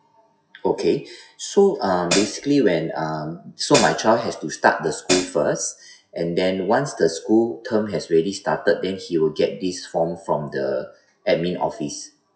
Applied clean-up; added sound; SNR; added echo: classical method WPE with log-MMSE.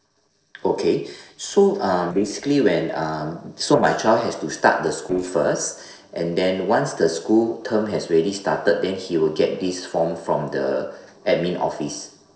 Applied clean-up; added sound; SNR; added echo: neural separator model SepFormer DNS4.